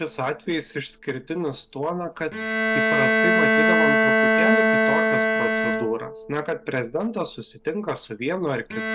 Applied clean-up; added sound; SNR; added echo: none; Bowed string instrument; -5 dB; none.